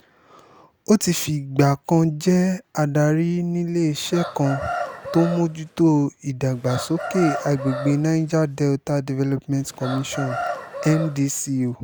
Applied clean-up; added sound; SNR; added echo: none; Chicken, rooster; 9 dB; none.